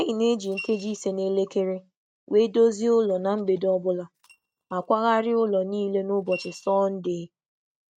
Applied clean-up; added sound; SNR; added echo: neural mask model RNNoise.